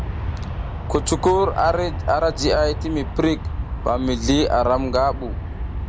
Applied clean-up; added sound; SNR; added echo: none; Aircraft; 5 dB; none.